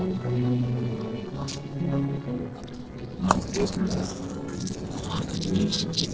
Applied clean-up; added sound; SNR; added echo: neural separator model SepFormer DNS4.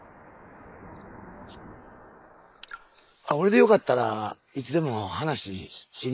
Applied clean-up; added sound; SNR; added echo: neural mask model Resemble Enhance denoiser.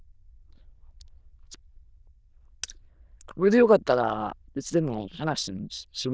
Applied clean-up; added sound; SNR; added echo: neural diffusion model UNIVERSE++.